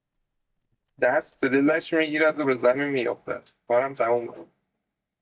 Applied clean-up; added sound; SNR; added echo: neural mask model DeepFilterNet 3.